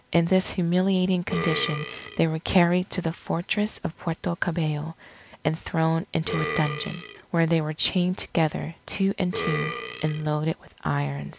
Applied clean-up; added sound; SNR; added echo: none; Burping, eructation; 8 dB; none.